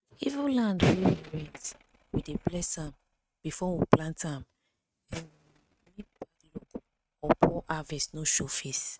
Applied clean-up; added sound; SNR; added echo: neural mask model RNNoise.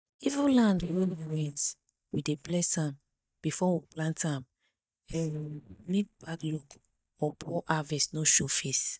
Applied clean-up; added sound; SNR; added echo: neural mask model DeepFilterNet 3.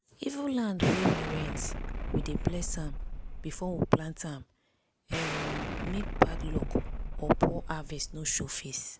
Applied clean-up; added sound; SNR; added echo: none; Explosion; 4 dB; none.